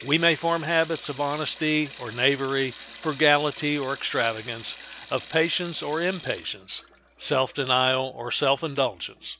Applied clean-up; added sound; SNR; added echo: none; Sink (filling or washing); 12 dB; none.